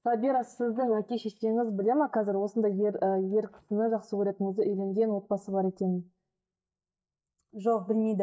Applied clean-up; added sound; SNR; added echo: neural mask model DeepFilterNet 3.